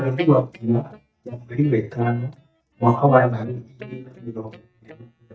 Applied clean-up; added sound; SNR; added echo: neural mask model DeepFilterNet 3.